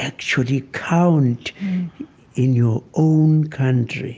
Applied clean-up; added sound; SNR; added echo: none; none; none; none.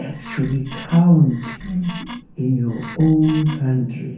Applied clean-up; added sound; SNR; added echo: none; Wood; 16 dB; reverberation time 0.6 s.